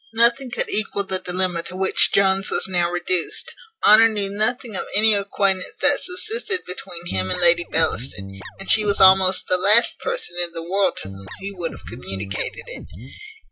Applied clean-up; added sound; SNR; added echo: none; Guitar; 12 dB; none.